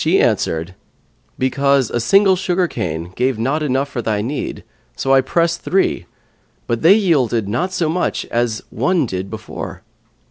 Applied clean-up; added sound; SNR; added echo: none; none; none; none.